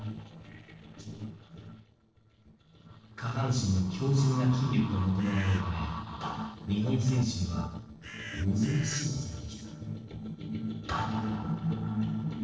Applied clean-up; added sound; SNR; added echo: neural separator model SepFormer DNS4.